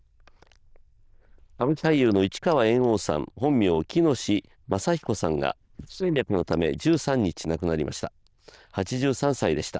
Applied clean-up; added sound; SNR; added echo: neural diffusion model UNIVERSE++.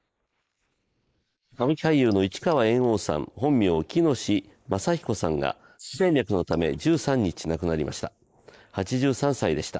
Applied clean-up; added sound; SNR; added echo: neural mask model Resemble Enhance denoiser.